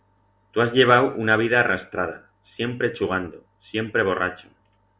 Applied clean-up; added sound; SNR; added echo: none; none; none; none.